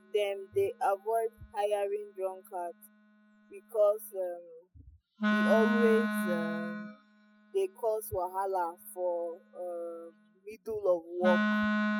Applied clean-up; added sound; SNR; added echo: classical method spectral subtraction.